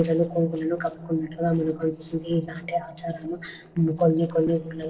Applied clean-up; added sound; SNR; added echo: neural separator model SepFormer DNS4.